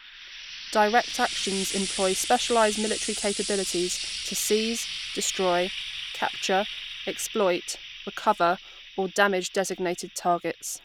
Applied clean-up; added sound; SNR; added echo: none; Frying (food); 8 dB; none.